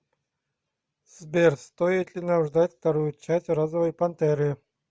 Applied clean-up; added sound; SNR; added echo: none; none; none; none.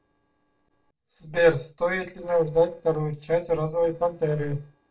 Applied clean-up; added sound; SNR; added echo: neural separator model SepFormer DNS4.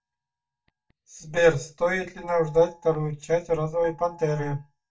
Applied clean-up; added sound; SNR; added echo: neural mask model DeepFilterNet 3.